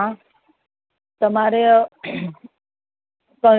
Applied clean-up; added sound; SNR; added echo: none; none; none; none.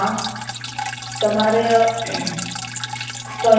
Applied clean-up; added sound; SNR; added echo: none; Drip; 8 dB; reverberation time 1.1 s.